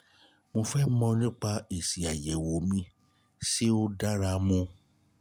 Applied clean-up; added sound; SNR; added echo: none; none; none; none.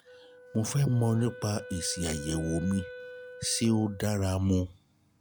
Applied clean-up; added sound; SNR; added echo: none; Wind instrument, woodwind instrument; 16 dB; none.